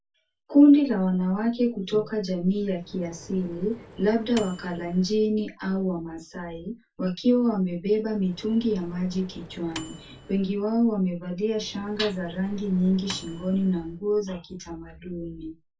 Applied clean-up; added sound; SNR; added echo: none; Microwave oven; 19 dB; reverberation time 0.2 s.